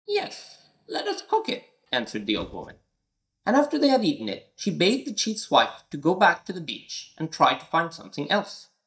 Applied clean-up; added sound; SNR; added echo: neural mask model DeepFilterNet 3.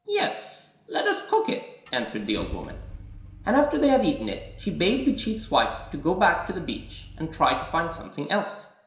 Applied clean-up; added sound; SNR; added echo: none; Engine starting / Car; 17 dB; reverberation time 0.7 s.